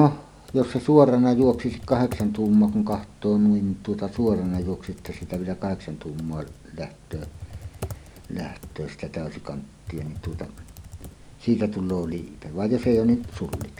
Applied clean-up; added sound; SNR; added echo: none; Computer keyboard; 16 dB; none.